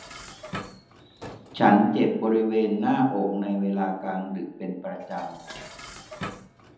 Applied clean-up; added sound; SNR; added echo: none; Dishes, pots, and pans; 17 dB; reverberation time 0.8 s.